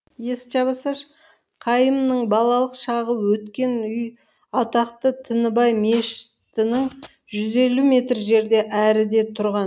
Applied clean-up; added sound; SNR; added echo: none; none; none; none.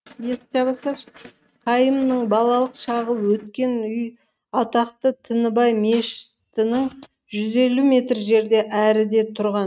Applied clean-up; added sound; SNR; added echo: neural mask model RNNoise.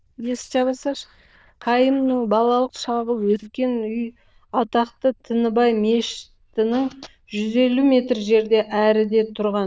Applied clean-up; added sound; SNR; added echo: neural diffusion model UNIVERSE++.